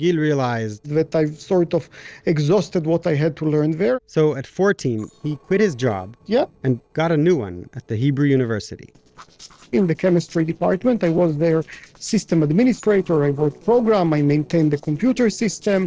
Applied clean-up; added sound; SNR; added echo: neural separator model SepFormer DNS4.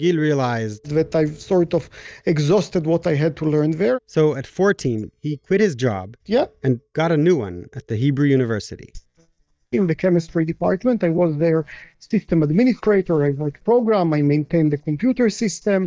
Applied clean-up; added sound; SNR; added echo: neural mask model DeepFilterNet 3.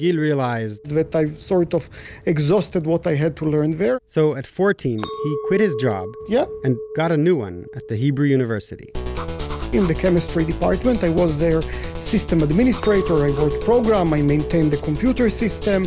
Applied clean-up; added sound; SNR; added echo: none; Chink, clink; 14 dB; none.